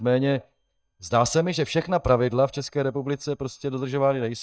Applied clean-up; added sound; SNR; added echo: neural mask model DeepFilterNet 3.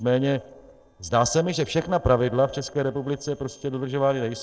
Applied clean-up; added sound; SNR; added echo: neural separator model SepFormer DNS4.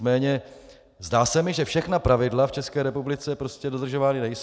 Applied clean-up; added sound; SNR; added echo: none; none; none; none.